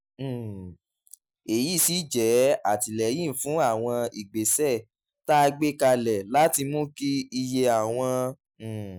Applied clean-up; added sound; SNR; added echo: none; none; none; none.